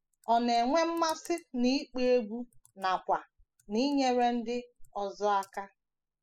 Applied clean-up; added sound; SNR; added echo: classical method spectral subtraction.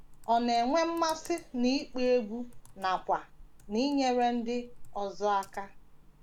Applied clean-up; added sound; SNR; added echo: none; Computer keyboard; 15 dB; none.